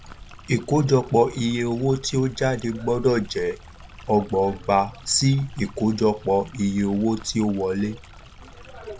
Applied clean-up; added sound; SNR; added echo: none; Stream; 18 dB; none.